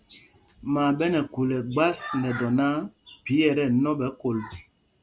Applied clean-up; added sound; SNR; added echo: none; none; none; none.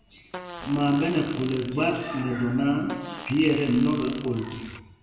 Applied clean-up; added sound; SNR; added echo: none; Fart; 16 dB; reverberation time 1.2 s.